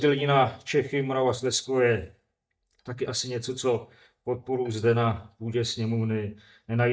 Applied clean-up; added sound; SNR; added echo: neural mask model DeepFilterNet 3.